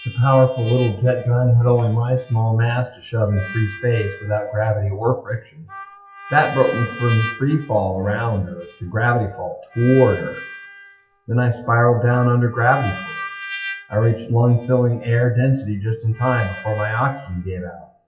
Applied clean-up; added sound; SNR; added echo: classical method WPE with log-MMSE.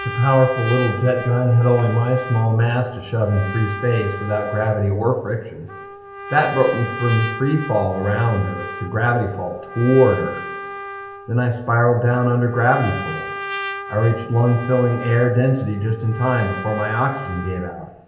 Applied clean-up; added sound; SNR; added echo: none; Trumpet; 12 dB; reverberation time 0.8 s.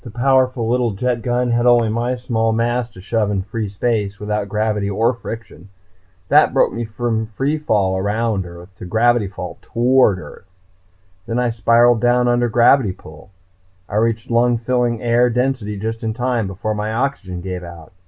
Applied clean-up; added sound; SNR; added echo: none; none; none; none.